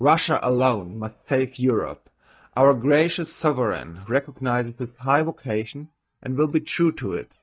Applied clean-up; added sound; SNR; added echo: neural mask model DeepFilterNet 3.